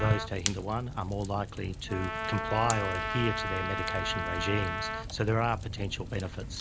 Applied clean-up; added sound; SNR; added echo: none; Fire + Trumpet; 3 dB; none.